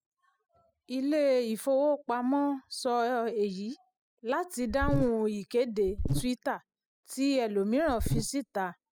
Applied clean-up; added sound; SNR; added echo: classical method spectral subtraction.